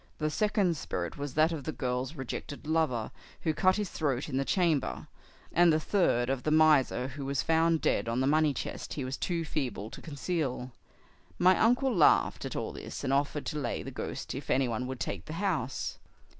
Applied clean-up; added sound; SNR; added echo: none; none; none; none.